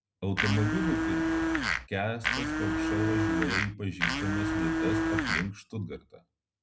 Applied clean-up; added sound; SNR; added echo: none; Domestic sounds, home sounds; -5 dB; none.